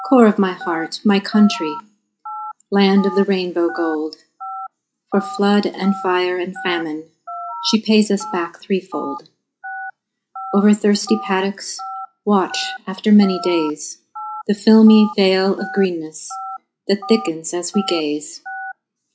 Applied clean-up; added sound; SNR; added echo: classical method log-MMSE.